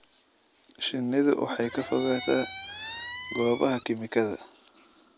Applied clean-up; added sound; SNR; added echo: none; Squeak; 7 dB; none.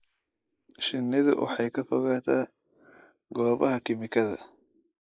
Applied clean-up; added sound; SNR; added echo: neural mask model Resemble Enhance denoiser.